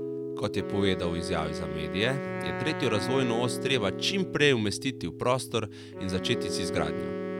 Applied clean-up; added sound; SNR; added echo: none; Piano + Wind instrument, woodwind instrument; 4 dB; none.